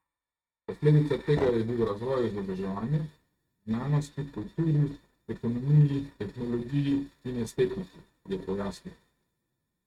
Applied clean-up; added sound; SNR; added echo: neural mask model RNNoise.